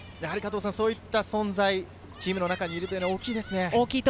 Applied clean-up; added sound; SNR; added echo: none; none; none; none.